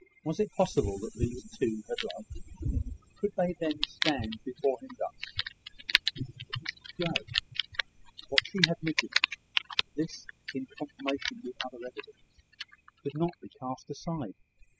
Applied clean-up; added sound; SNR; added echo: classical method spectral subtraction.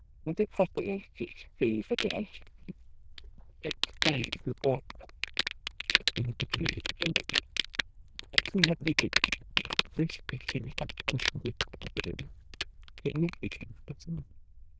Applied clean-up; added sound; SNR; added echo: neural diffusion model UNIVERSE++.